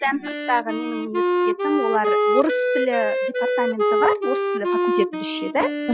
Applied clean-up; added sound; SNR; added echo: classical method Wiener filter.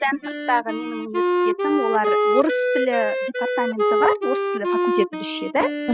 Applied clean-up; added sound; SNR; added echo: classical method spectral subtraction.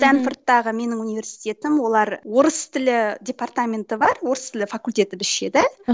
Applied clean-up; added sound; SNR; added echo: none; none; none; none.